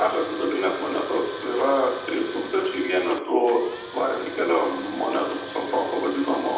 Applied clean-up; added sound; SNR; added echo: none; Tools; 12 dB; reverberation time 0.8 s.